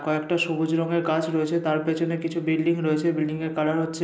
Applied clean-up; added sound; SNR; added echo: none; none; none; none.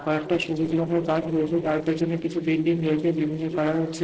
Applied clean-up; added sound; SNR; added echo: neural separator model SepFormer DNS4.